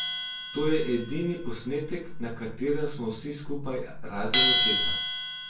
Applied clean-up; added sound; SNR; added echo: none; Bell; 1 dB; reverberation time 0.3 s.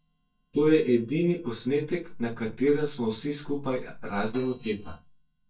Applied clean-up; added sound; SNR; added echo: neural mask model DeepFilterNet 3.